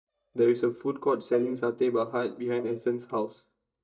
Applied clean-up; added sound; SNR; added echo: neural mask model DeepFilterNet 3.